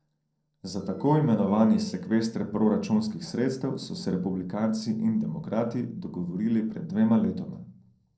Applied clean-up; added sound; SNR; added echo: neural separator model SepFormer DNS4.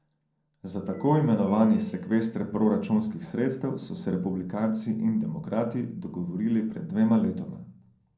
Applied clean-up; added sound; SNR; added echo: none; Ringtone; 17 dB; reverberation time 0.5 s.